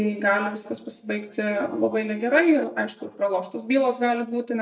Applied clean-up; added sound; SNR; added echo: neural mask model DeepFilterNet 3.